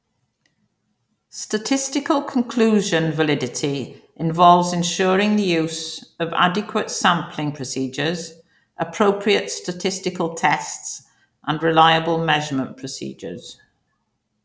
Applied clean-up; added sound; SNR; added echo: none; none; none; none.